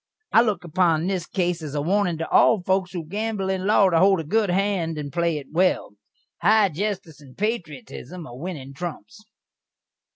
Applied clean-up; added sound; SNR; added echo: none; none; none; none.